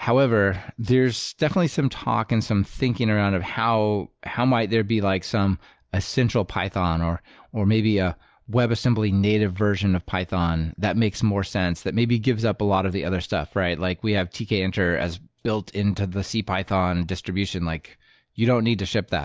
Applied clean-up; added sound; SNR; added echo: none; none; none; none.